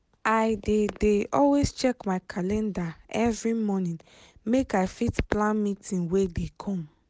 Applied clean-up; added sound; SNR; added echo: none; none; none; none.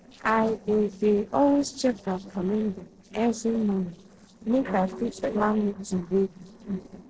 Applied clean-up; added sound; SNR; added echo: neural separator model SepFormer DNS4.